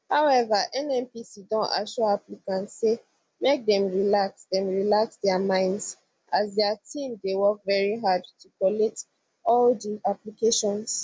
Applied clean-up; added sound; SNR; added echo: none; none; none; none.